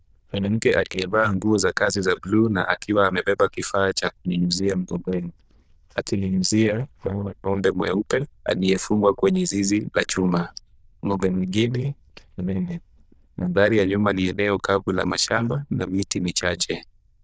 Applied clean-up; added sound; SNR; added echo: neural diffusion model UNIVERSE++.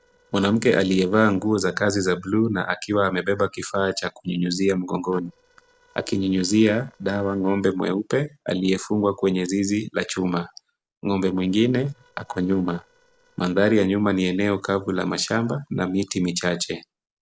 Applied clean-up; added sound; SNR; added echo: neural separator model SepFormer DNS4.